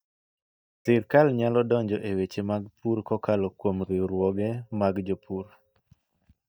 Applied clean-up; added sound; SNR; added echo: neural mask model DeepFilterNet 3.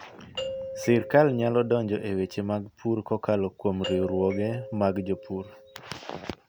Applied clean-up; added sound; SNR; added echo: none; Doorbell; 11 dB; none.